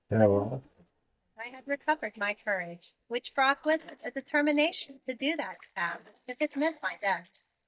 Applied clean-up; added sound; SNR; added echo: neural mask model DeepFilterNet 3.